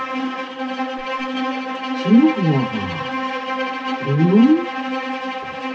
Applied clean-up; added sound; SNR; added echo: none; Bowed string instrument; 4 dB; reverberation time 0.3 s.